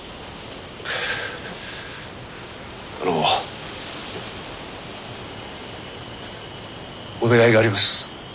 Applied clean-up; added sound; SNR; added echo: none; none; none; none.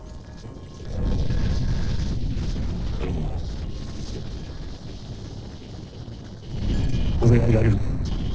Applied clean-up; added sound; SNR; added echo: neural separator model SepFormer DNS4.